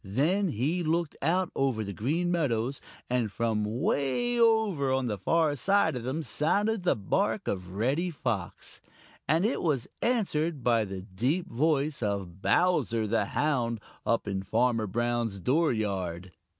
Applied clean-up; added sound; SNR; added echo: none; none; none; none.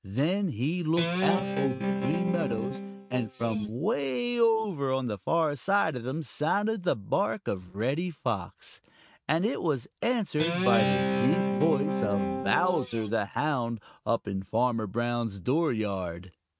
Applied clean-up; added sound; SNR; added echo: neural mask model RNNoise.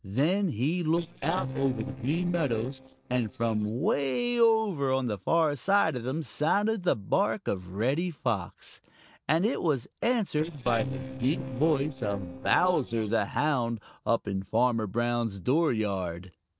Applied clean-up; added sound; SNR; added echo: neural separator model SepFormer DNS4.